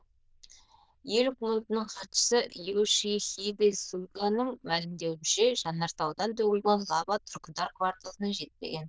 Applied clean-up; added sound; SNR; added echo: neural diffusion model UNIVERSE++.